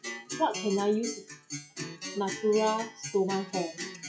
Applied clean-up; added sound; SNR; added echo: classical method WPE with log-MMSE.